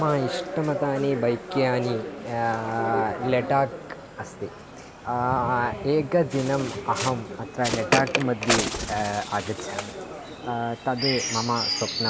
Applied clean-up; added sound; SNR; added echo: none; Bird; 7 dB; none.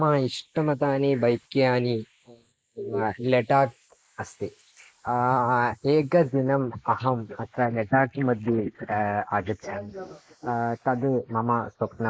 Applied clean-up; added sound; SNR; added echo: neural mask model Resemble Enhance denoiser.